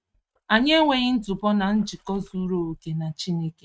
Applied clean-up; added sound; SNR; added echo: neural mask model RNNoise.